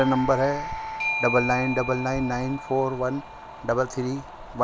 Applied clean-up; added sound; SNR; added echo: none; Doorbell; 8 dB; none.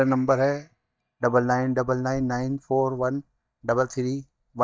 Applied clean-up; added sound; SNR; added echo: neural mask model DeepFilterNet 3.